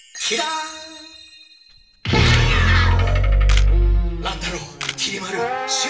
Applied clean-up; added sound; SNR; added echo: none; Camera; 16 dB; reverberation time 0.7 s.